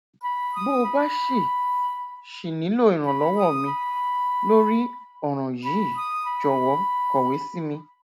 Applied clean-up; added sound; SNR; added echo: none; Wind instrument, woodwind instrument; 1 dB; none.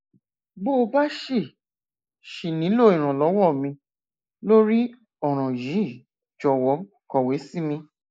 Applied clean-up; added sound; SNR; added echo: neural mask model Resemble Enhance denoiser.